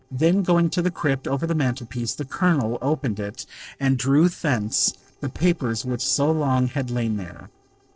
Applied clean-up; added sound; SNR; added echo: neural separator model SepFormer DNS4.